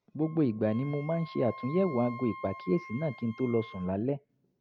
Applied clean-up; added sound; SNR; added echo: none; Wind instrument, woodwind instrument; 16 dB; none.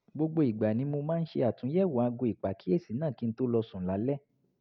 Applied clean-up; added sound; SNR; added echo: none; none; none; none.